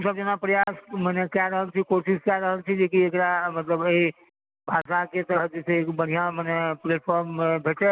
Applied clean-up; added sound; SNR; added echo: none; none; none; none.